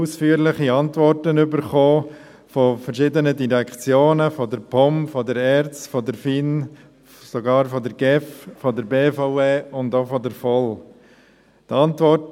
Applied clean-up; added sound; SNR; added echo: none; none; none; none.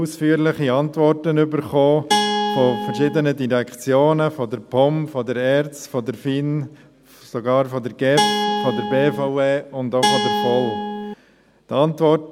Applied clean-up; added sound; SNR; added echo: none; Guitar; 1 dB; none.